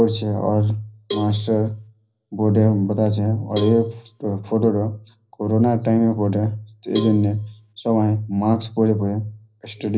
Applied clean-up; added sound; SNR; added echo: none; Cowbell; 16 dB; reverberation time 0.4 s.